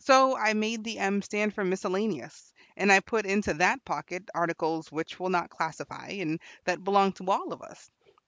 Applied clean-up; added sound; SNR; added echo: none; none; none; none.